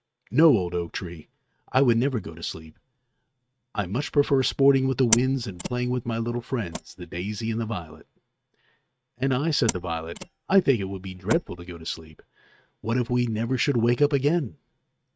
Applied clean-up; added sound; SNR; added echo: neural mask model RNNoise.